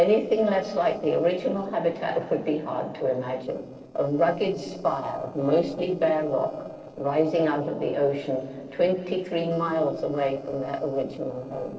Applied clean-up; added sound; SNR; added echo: neural separator model SepFormer DNS4.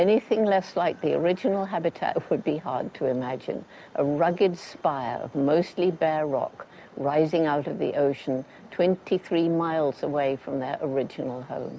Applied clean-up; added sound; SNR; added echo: none; none; none; none.